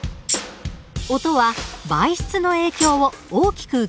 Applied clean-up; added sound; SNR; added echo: none; Tambourine; 8 dB; none.